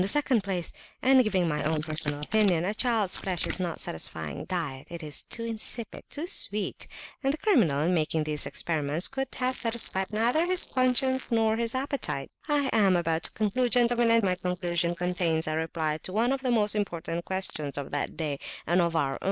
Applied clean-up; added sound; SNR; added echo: neural mask model Resemble Enhance denoiser.